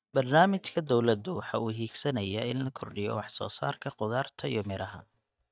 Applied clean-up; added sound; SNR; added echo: neural mask model DeepFilterNet 3.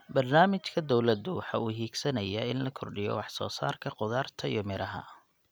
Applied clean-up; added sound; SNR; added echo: none; none; none; none.